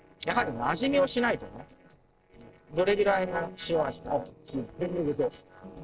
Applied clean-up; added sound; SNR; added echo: neural separator model SepFormer DNS4.